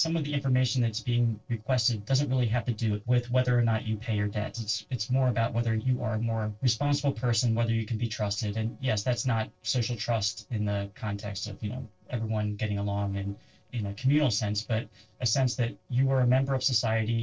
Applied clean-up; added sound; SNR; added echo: neural separator model SepFormer DNS4.